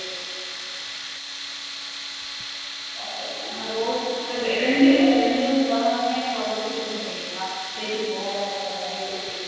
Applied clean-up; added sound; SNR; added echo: none; Tools; 8 dB; reverberation time 2.1 s.